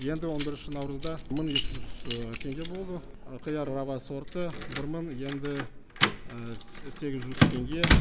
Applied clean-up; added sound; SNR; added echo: none; Keys jangling; -3 dB; none.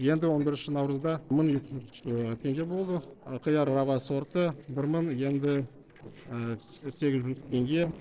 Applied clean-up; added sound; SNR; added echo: neural separator model SepFormer DNS4.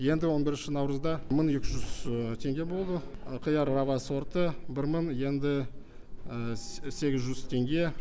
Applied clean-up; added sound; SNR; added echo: none; none; none; none.